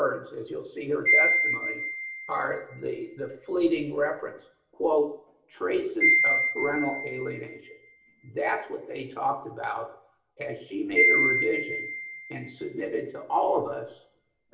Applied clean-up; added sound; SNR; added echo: none; Wind chime; -1 dB; reverberation time 0.6 s.